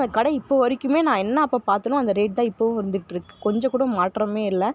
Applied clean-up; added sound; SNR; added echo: none; none; none; none.